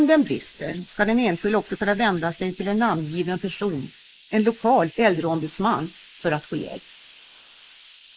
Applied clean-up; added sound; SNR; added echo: neural mask model Resemble Enhance denoiser.